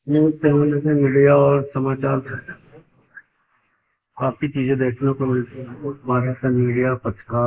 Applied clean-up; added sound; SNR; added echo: neural mask model Resemble Enhance denoiser.